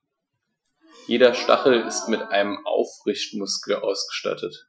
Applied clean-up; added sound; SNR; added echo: classical method Wiener filter.